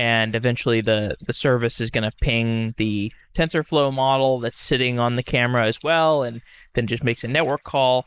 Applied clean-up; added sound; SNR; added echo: neural mask model Resemble Enhance denoiser.